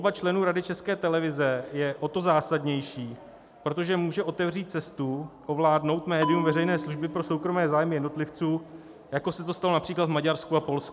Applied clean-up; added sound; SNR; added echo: none; Bell; 9 dB; none.